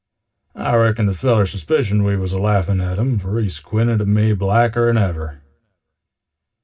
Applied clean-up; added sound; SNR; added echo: none; none; none; reverberation time 0.4 s.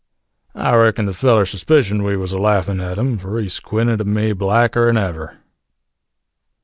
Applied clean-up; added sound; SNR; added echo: none; none; none; none.